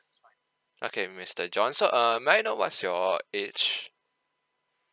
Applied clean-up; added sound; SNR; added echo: none; none; none; none.